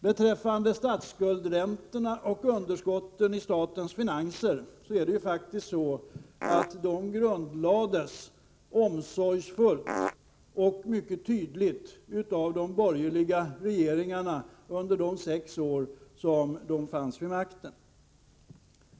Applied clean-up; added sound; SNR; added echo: none; Fart; 1 dB; none.